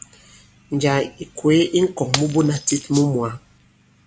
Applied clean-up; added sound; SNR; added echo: none; Rattle (instrument) + Shatter; 13 dB; none.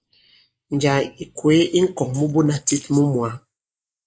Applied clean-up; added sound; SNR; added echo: neural mask model Resemble Enhance denoiser.